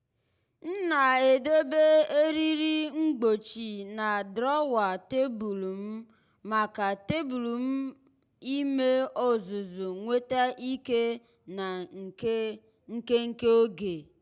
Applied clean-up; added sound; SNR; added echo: none; none; none; none.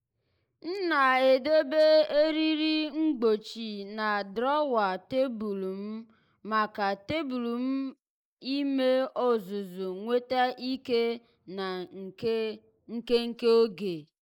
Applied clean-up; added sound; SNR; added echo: neural mask model Resemble Enhance denoiser.